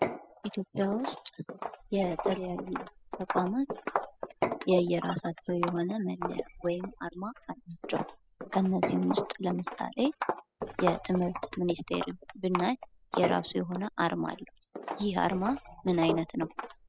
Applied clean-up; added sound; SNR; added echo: classical method spectral subtraction.